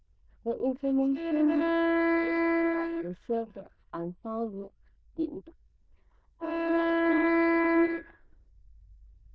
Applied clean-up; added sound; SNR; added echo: neural diffusion model UNIVERSE++.